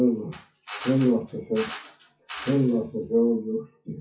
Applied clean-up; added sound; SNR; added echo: classical method WPE with log-MMSE.